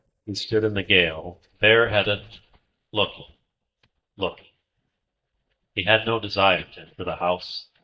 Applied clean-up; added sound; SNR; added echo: neural mask model DeepFilterNet 3.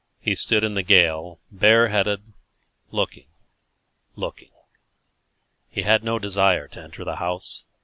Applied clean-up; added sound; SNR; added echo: none; none; none; none.